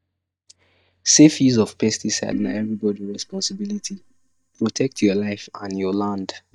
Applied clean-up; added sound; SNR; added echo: neural mask model DeepFilterNet 3.